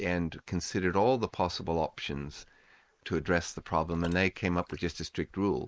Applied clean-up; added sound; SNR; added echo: neural mask model Resemble Enhance denoiser.